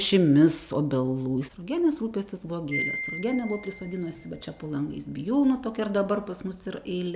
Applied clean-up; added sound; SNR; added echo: none; Wind chime; 15 dB; none.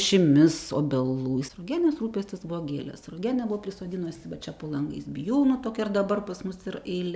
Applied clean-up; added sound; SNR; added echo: none; none; none; none.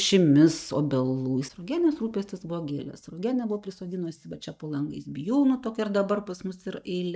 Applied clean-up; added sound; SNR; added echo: neural mask model DeepFilterNet 3.